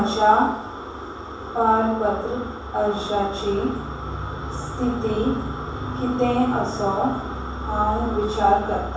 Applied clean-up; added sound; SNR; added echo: none; none; none; reverberation time 0.7 s.